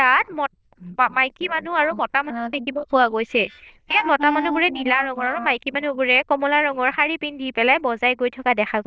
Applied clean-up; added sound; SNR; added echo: neural diffusion model UNIVERSE++.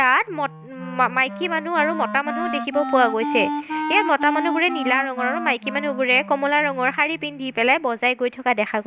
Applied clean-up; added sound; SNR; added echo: none; Wind instrument, woodwind instrument; 8 dB; none.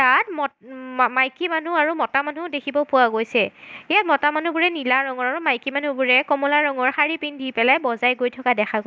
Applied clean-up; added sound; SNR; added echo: none; none; none; none.